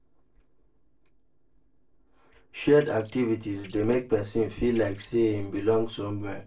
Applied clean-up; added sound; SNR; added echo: neural separator model SepFormer DNS4.